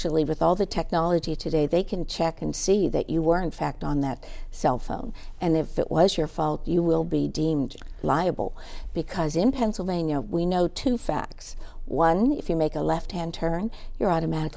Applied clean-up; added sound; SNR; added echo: none; none; none; none.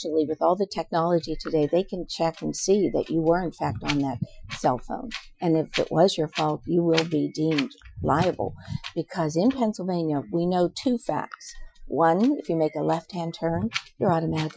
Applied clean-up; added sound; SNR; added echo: classical method Wiener filter.